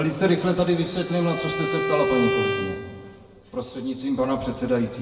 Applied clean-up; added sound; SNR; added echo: none; Bowed string instrument; 5 dB; reverberation time 1.5 s.